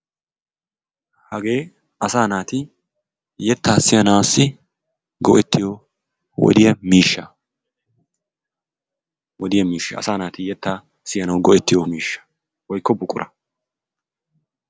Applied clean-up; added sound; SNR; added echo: none; none; none; none.